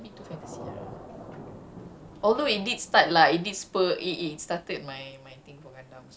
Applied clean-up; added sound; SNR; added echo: none; Thunder / Rain; 18 dB; none.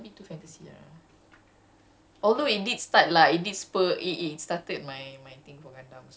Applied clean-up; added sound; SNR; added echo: none; none; none; none.